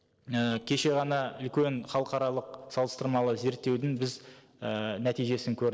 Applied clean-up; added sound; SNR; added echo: neural separator model SepFormer DNS4.